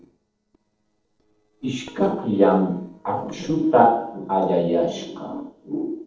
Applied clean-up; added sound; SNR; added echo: neural separator model SepFormer DNS4.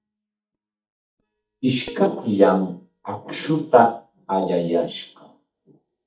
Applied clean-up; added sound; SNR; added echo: neural mask model DeepFilterNet 3.